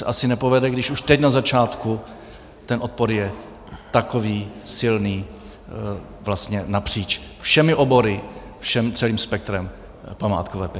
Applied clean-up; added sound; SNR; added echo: none; none; none; none.